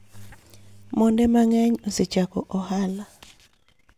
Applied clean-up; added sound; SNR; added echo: none; none; none; none.